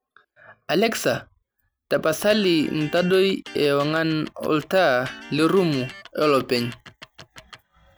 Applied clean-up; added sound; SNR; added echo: none; Electric guitar; 18 dB; none.